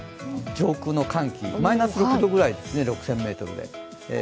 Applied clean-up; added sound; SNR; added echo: none; none; none; none.